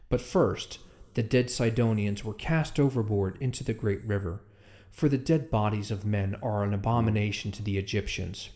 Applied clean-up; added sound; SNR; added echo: none; Brass instrument; 14 dB; reverberation time 1.6 s.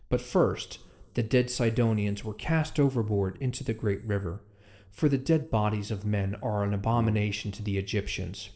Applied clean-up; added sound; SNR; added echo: neural separator model SepFormer DNS4.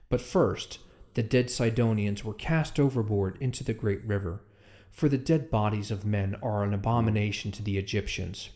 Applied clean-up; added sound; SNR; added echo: neural mask model DeepFilterNet 3.